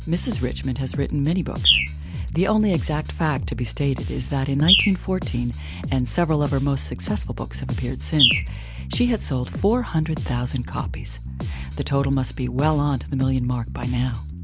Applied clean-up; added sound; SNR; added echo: none; Bird + Bass guitar; 3 dB; none.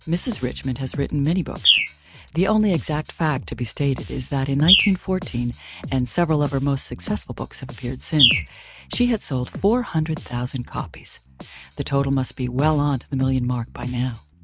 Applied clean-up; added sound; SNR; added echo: neural mask model RNNoise.